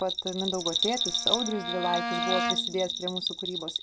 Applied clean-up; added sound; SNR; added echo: none; Bell + Bowed string instrument; -2 dB; none.